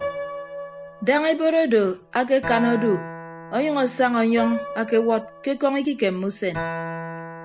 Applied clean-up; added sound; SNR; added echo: none; Acoustic guitar + Piano; 11 dB; none.